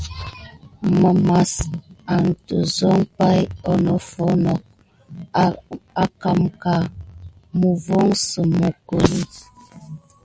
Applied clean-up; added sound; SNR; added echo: none; none; none; none.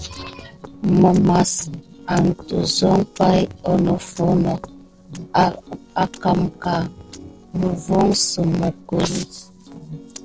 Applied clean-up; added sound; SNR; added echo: neural separator model SepFormer DNS4.